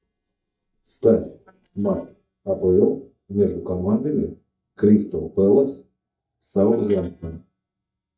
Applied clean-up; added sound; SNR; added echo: neural mask model DeepFilterNet 3.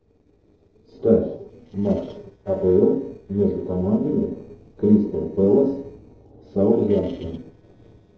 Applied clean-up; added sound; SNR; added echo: neural separator model SepFormer DNS4.